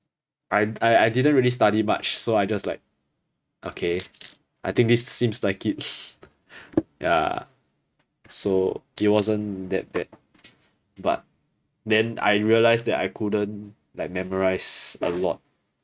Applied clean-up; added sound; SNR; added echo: neural mask model RNNoise.